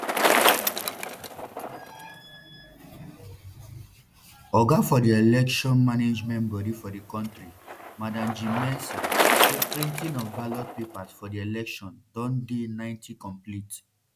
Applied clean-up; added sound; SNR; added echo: none; Bicycle; 2 dB; none.